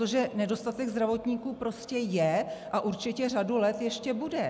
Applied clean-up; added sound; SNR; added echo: none; none; none; none.